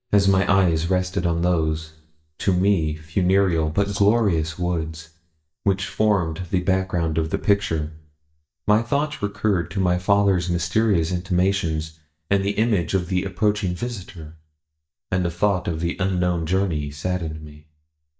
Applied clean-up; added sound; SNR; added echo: neural mask model DeepFilterNet 3.